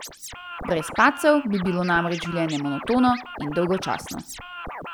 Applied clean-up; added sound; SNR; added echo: none; Scratching (performance technique); 12 dB; none.